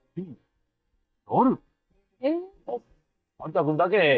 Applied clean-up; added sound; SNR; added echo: neural mask model DeepFilterNet 3.